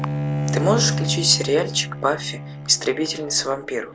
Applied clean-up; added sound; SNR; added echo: none; Bowed string instrument; 4 dB; none.